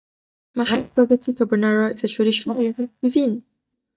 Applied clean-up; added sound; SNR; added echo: neural mask model DeepFilterNet 3.